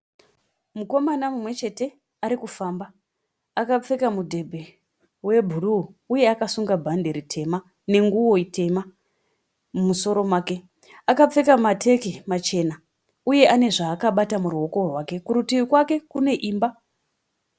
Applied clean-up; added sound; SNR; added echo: none; none; none; none.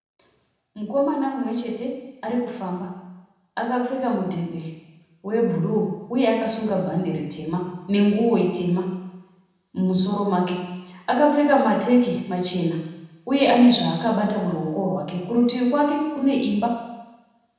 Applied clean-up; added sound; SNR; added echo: none; none; none; reverberation time 1.0 s.